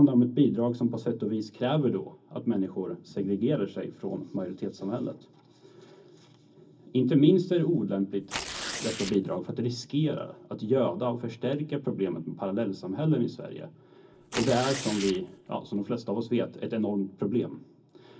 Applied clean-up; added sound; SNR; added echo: none; Tearing; 10 dB; reverberation time 0.4 s.